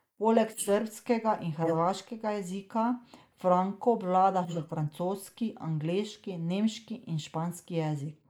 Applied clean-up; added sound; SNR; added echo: neural mask model Resemble Enhance denoiser.